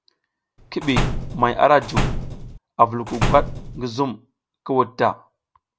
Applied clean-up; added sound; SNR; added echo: none; Slam; 2 dB; none.